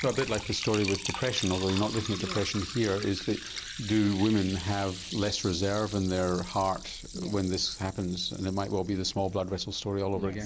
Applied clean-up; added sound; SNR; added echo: none; Liquid; 11 dB; none.